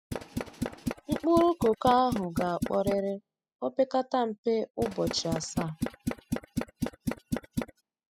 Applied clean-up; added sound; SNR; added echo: classical method spectral subtraction.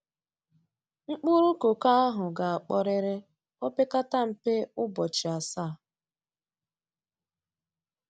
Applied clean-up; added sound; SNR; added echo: none; none; none; none.